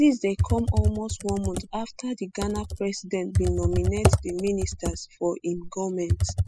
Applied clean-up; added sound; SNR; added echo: classical method spectral subtraction.